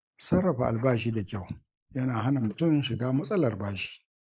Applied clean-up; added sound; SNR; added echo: neural mask model Resemble Enhance denoiser.